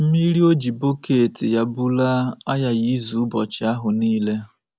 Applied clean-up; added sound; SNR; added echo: none; none; none; none.